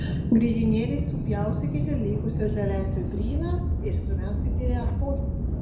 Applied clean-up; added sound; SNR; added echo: none; Aircraft; -3 dB; reverberation time 0.6 s.